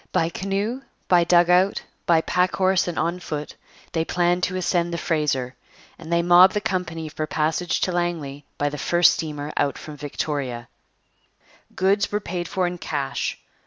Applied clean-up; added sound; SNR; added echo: none; none; none; none.